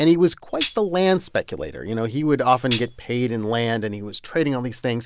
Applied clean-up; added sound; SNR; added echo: none; Tambourine; 13 dB; none.